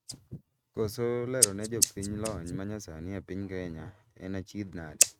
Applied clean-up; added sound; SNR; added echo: neural mask model RNNoise.